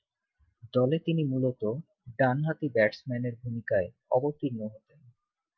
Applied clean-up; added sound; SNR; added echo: none; none; none; none.